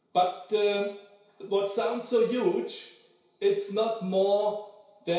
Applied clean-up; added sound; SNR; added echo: none; none; none; reverberation time 0.6 s.